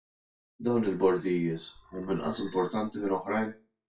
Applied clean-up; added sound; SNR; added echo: classical method WPE with log-MMSE.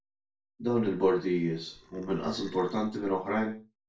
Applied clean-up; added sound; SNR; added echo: neural separator model SepFormer DNS4.